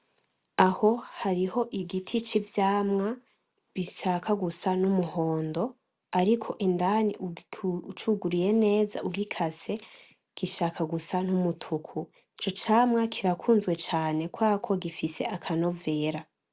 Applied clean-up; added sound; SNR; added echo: none; none; none; none.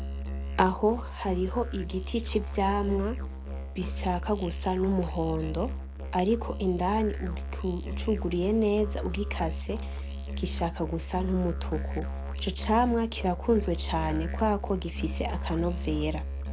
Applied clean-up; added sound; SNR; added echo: none; Musical instrument; 4 dB; none.